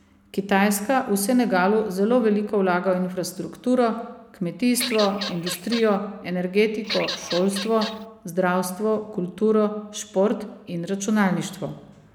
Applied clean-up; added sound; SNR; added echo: none; Bird vocalization, bird call, bird song / Fowl; 8 dB; none.